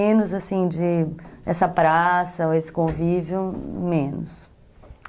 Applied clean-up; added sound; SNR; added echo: none; none; none; none.